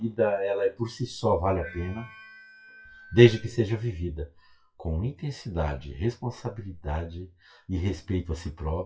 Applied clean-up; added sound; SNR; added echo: classical method WPE with log-MMSE.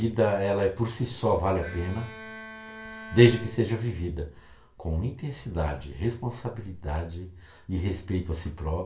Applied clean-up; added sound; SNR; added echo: none; Bowed string instrument; 16 dB; reverberation time 0.3 s.